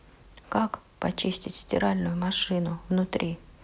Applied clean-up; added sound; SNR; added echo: none; none; none; none.